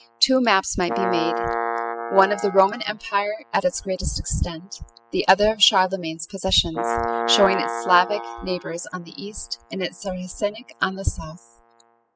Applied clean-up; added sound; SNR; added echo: classical method spectral subtraction.